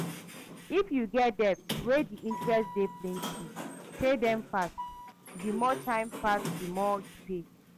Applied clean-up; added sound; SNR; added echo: none; Sliding door; 10 dB; none.